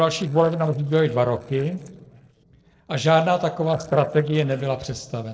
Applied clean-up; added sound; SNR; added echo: neural separator model SepFormer DNS4.